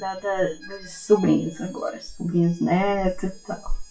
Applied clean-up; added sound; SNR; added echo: classical method WPE with log-MMSE.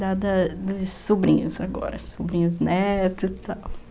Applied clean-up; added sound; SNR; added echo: none; none; none; none.